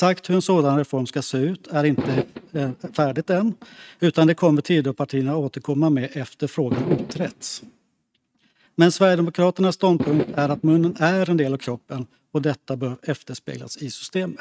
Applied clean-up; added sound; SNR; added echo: neural mask model RNNoise.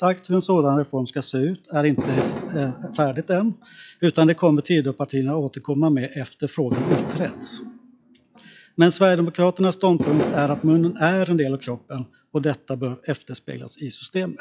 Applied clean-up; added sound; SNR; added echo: classical method log-MMSE.